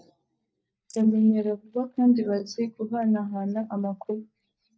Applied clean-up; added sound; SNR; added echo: neural mask model DeepFilterNet 3.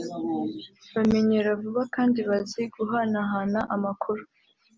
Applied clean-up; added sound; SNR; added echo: none; none; none; none.